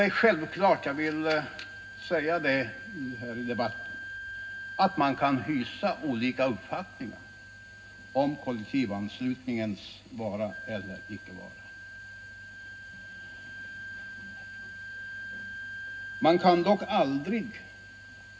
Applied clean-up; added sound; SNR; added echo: none; Wind instrument, woodwind instrument; 13 dB; reverberation time 0.4 s.